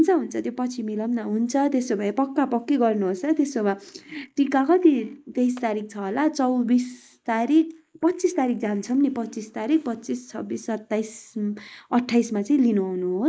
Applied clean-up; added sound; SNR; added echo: neural mask model Resemble Enhance denoiser.